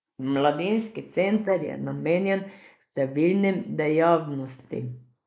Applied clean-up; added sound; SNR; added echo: neural mask model Resemble Enhance denoiser.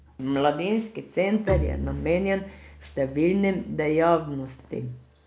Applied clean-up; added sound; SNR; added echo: none; Bowed string instrument; 10 dB; none.